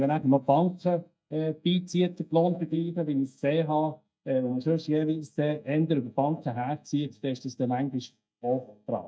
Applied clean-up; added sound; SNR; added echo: neural mask model DeepFilterNet 3.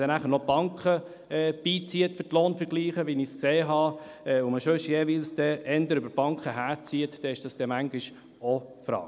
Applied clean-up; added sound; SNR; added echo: none; none; none; none.